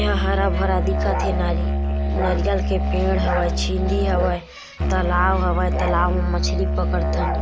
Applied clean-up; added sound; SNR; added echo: none; Musical instrument; -4 dB; none.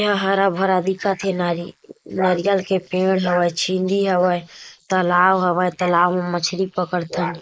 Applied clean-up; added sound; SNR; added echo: neural mask model Resemble Enhance denoiser.